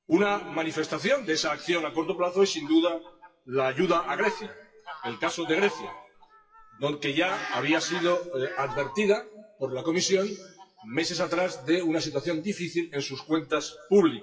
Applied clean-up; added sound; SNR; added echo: classical method WPE with log-MMSE.